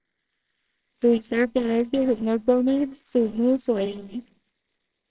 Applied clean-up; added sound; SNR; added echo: neural separator model SepFormer WHAMR!.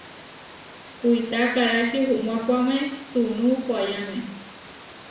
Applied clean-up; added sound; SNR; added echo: none; Water; 19 dB; reverberation time 0.7 s.